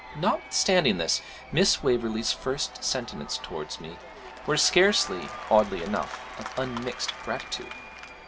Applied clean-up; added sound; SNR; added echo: none; Applause / Crowd / Cheering; 14 dB; none.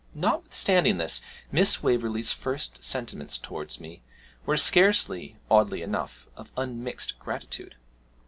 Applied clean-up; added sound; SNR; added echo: none; none; none; none.